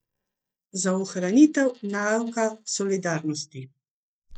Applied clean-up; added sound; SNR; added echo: neural mask model DeepFilterNet 3.